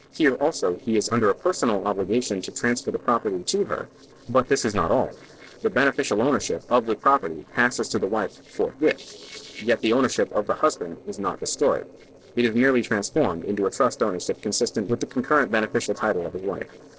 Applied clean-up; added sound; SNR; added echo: neural separator model SepFormer DNS4.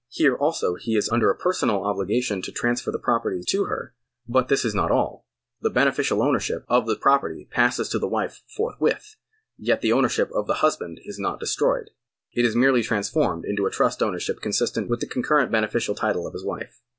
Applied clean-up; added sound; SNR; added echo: none; none; none; none.